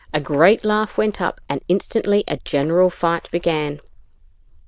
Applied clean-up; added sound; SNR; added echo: neural diffusion model UNIVERSE++.